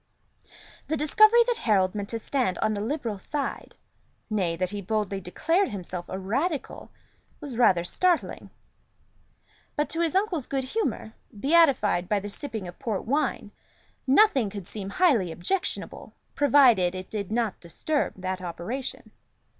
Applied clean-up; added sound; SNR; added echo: none; none; none; none.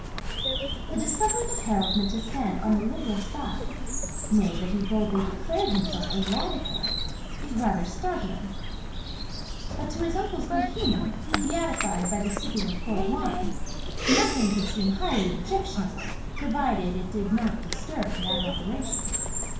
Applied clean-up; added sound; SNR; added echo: none; Bird vocalization, bird call, bird song; 1 dB; reverberation time 0.6 s.